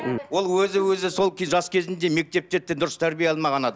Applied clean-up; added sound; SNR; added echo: none; none; none; none.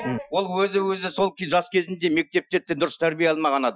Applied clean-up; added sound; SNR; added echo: classical method Wiener filter.